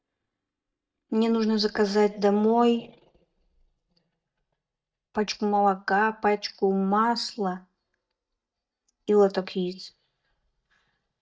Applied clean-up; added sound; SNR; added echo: neural mask model DeepFilterNet 3.